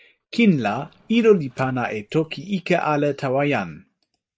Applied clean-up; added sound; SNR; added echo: neural mask model DeepFilterNet 3.